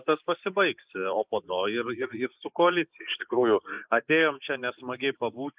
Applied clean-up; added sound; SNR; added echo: neural mask model Resemble Enhance denoiser.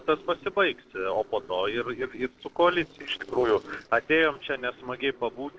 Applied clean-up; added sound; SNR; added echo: neural separator model SepFormer DNS4.